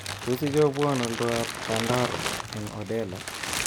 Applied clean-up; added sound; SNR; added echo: none; Crumpling, crinkling; 5 dB; none.